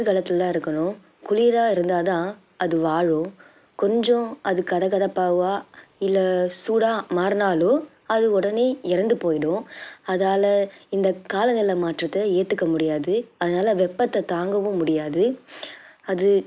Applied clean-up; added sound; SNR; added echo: none; none; none; none.